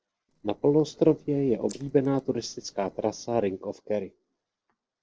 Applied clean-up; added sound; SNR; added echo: neural separator model SepFormer DNS4.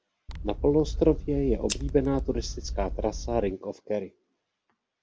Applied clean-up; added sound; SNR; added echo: none; Scissors; 5 dB; none.